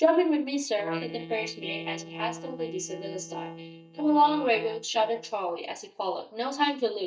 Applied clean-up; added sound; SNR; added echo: neural mask model DeepFilterNet 3.